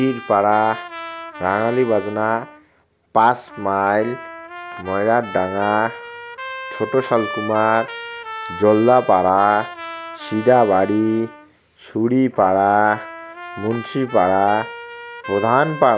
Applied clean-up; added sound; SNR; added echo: none; Trumpet; 14 dB; none.